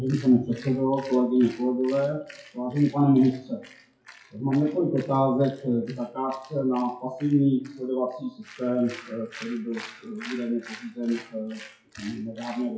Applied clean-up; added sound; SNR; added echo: classical method WPE with log-MMSE.